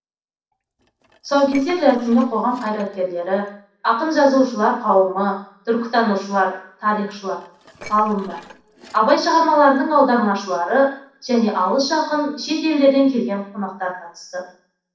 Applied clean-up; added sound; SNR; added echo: neural separator model SepFormer DNS4.